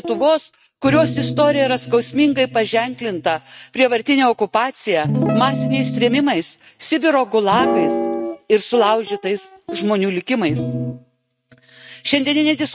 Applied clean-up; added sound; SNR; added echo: neural mask model RNNoise.